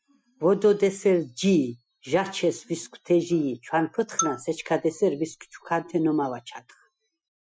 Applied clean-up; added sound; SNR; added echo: classical method Wiener filter.